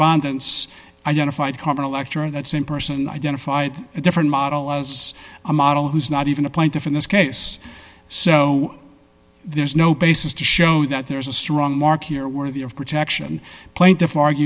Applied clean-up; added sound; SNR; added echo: none; none; none; none.